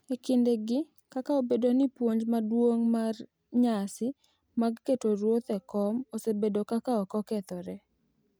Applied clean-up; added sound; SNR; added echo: none; none; none; none.